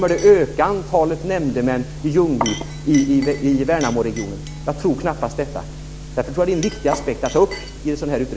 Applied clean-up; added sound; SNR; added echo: none; Chink, clink; 20 dB; none.